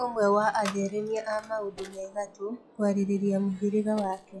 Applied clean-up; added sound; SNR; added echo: classical method log-MMSE.